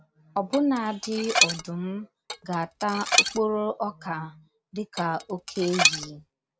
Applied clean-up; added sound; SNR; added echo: none; Dishes, pots, and pans; -1 dB; none.